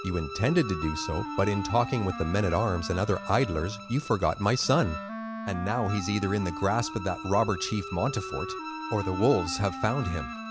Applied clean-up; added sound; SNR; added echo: none; Wind instrument, woodwind instrument + Bowed string instrument; 9 dB; none.